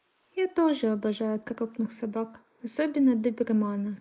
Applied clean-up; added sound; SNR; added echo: neural mask model Resemble Enhance denoiser.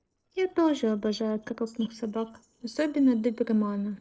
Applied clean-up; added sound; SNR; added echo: neural separator model SepFormer DNS4.